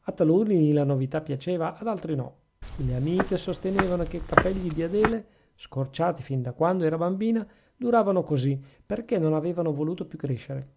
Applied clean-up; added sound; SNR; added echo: none; Walk, footsteps; 3 dB; none.